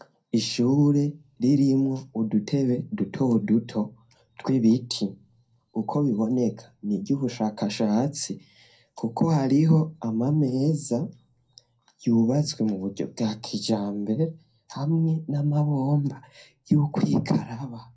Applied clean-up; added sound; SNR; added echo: none; none; none; reverberation time 0.2 s.